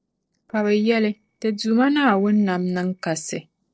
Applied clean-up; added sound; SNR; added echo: neural separator model SepFormer DNS4.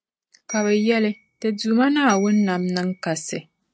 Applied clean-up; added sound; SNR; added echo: neural mask model RNNoise.